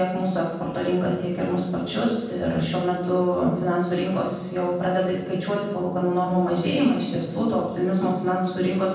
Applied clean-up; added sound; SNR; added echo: none; none; none; reverberation time 1.2 s.